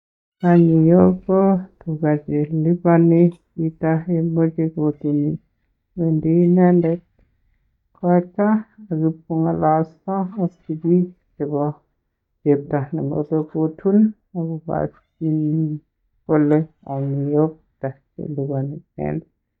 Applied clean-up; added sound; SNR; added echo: neural mask model DeepFilterNet 3.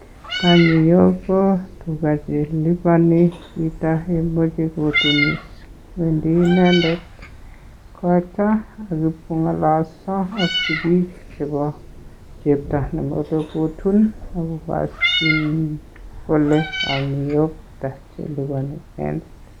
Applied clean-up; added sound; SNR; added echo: none; Meow; 9 dB; none.